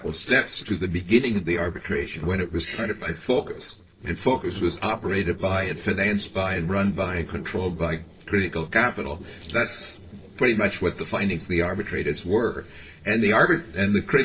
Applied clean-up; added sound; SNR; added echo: neural separator model SepFormer DNS4.